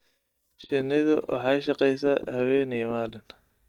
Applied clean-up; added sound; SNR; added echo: neural mask model DeepFilterNet 3.